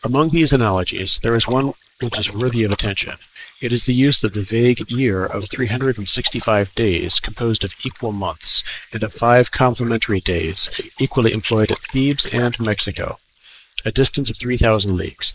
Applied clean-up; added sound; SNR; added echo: neural mask model Resemble Enhance denoiser.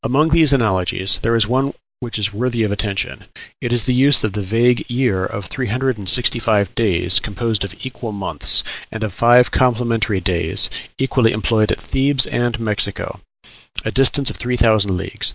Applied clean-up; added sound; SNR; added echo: none; none; none; none.